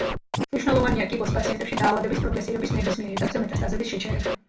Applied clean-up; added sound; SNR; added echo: none; Scratching (performance technique); 2 dB; reverberation time 0.3 s.